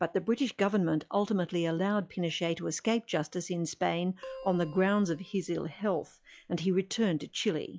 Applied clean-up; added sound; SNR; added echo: classical method log-MMSE.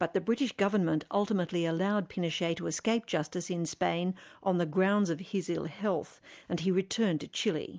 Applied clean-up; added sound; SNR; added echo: none; none; none; none.